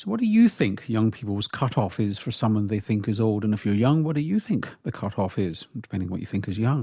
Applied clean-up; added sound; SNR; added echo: none; none; none; none.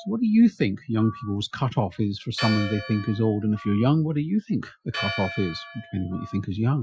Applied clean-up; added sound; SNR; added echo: classical method Wiener filter.